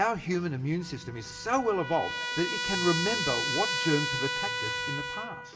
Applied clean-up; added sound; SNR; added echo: none; Trumpet; 2 dB; reverberation time 2.6 s.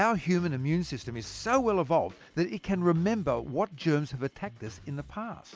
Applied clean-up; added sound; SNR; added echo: none; none; none; none.